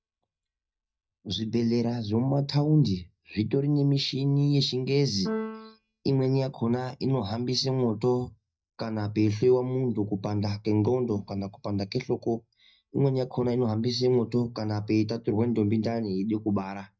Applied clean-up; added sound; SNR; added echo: neural mask model DeepFilterNet 3.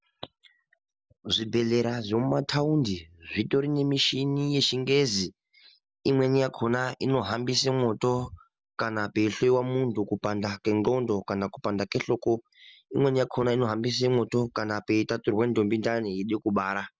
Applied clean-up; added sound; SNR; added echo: none; none; none; none.